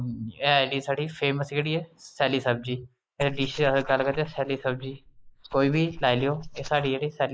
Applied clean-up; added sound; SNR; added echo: neural mask model Resemble Enhance denoiser.